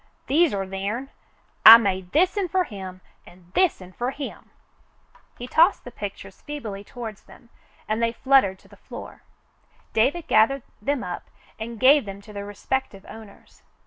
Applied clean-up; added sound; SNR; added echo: none; none; none; none.